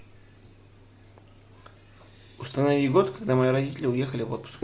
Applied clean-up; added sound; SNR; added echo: none; none; none; none.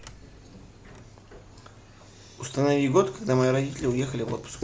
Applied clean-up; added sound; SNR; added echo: none; Sliding door + Sliding door; 19 dB; none.